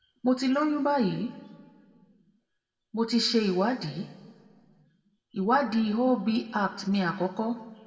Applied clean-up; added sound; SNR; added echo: none; none; none; reverberation time 1.4 s.